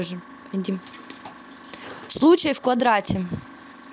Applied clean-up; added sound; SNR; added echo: none; none; none; none.